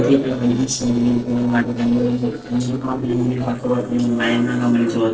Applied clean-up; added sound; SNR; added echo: neural separator model SepFormer DNS4.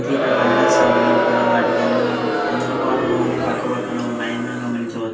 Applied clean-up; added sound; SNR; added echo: none; Crowd; -4 dB; reverberation time 0.3 s.